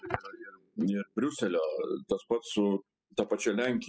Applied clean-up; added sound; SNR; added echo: classical method spectral subtraction.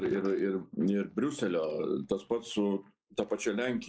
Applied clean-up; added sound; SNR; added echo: neural mask model Resemble Enhance denoiser.